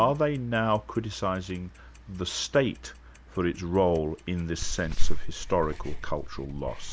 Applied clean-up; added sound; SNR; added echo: none; Clock; -1 dB; none.